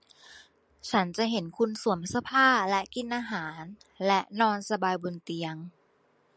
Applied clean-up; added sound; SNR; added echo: none; none; none; none.